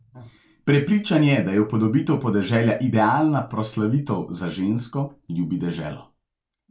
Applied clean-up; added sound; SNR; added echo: none; none; none; none.